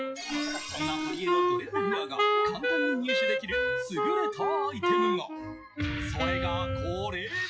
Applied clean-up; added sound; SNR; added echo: classical method log-MMSE.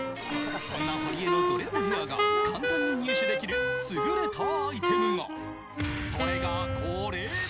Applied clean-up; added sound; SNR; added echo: none; Wind instrument, woodwind instrument; -3 dB; none.